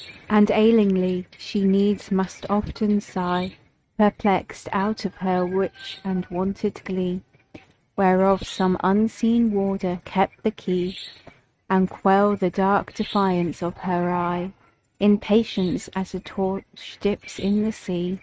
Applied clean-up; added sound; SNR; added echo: neural mask model RNNoise.